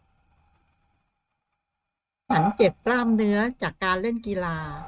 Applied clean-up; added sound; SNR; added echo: neural mask model RNNoise.